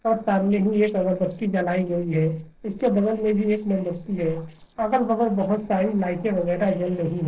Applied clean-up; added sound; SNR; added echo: neural separator model SepFormer DNS4.